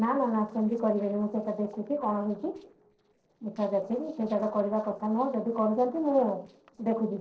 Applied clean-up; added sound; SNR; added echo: neural separator model SepFormer DNS4.